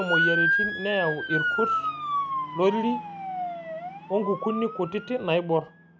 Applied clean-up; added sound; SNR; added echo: none; Motor vehicle (road) / Siren; 0 dB; none.